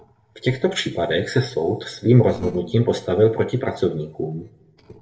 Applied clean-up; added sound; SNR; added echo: neural separator model SepFormer DNS4.